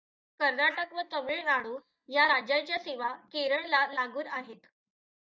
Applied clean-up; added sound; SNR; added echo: neural mask model DeepFilterNet 3.